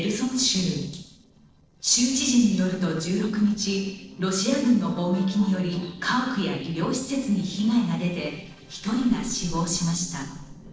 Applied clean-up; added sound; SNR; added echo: neural separator model SepFormer DNS4.